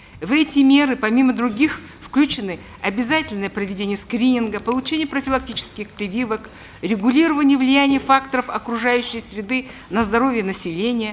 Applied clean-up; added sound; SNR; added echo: none; none; none; none.